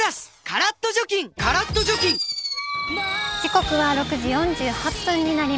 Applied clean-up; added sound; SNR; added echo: none; Fireworks + Wind instrument, woodwind instrument; 8 dB; none.